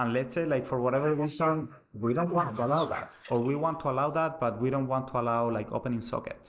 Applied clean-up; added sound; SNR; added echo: neural mask model Resemble Enhance denoiser.